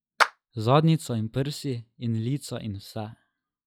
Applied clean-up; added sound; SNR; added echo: classical method log-MMSE.